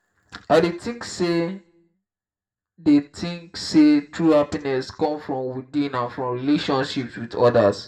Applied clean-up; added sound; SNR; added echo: none; none; none; reverberation time 0.4 s.